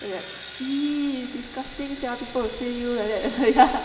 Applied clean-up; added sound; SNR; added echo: none; Sawing; 11 dB; reverberation time 2.9 s.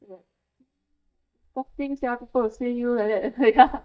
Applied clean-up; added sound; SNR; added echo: neural mask model DeepFilterNet 3.